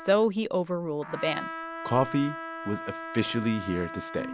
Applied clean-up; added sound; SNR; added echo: none; Trumpet; 10 dB; none.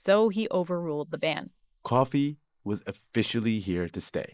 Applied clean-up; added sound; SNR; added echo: neural mask model Resemble Enhance denoiser.